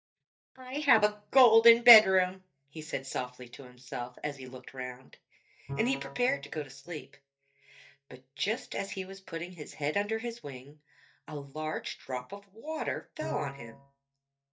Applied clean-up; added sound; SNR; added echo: neural mask model DeepFilterNet 3.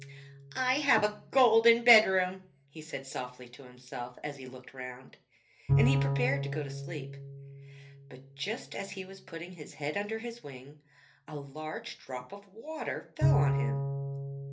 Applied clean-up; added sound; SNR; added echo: none; Bowed string instrument; 3 dB; reverberation time 0.3 s.